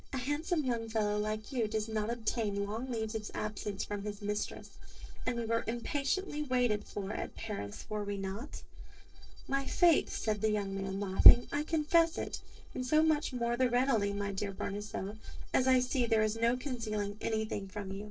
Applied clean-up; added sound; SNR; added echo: neural separator model SepFormer DNS4.